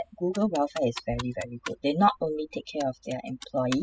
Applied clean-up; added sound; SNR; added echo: classical method spectral subtraction.